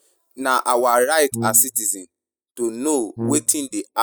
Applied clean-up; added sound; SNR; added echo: classical method spectral subtraction.